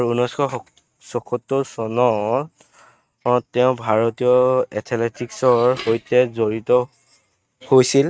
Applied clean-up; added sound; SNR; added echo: neural mask model RNNoise.